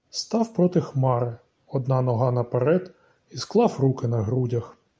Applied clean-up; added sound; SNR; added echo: none; none; none; none.